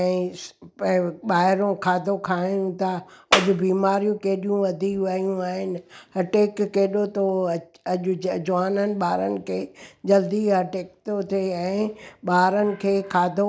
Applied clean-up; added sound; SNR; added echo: none; Clapping; 0 dB; none.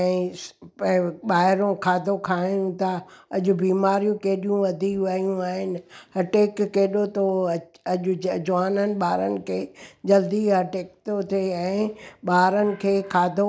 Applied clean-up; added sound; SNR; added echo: none; none; none; none.